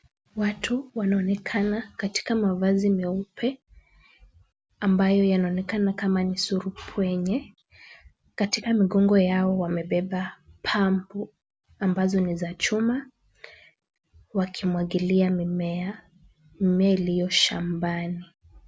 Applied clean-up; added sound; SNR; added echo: none; none; none; none.